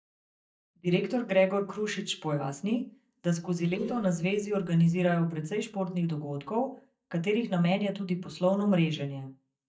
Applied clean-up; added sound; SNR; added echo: neural mask model DeepFilterNet 3.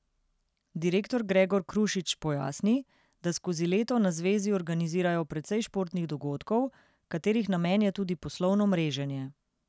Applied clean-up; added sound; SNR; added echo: none; none; none; none.